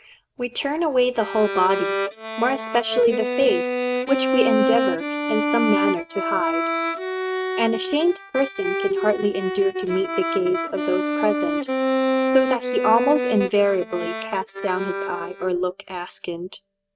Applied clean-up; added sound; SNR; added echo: neural mask model RNNoise.